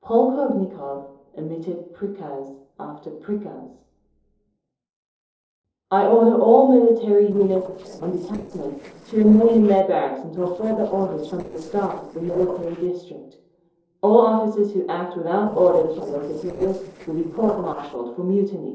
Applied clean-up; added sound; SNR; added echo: neural separator model SepFormer DNS4.